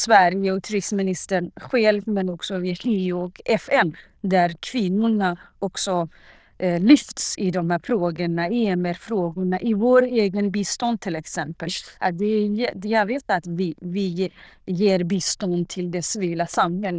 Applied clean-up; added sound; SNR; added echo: neural diffusion model UNIVERSE++.